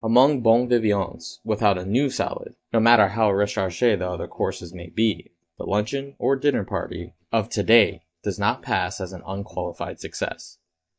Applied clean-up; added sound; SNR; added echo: neural mask model DeepFilterNet 3.